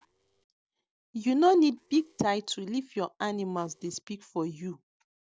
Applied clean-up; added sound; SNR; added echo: neural separator model SepFormer DNS4.